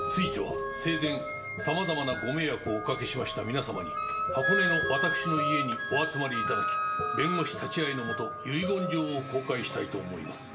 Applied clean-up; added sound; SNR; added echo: none; Wind instrument, woodwind instrument; 4 dB; none.